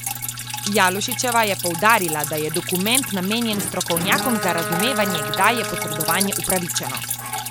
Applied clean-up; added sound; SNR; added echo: none; Bowed string instrument + Drip; 4 dB; none.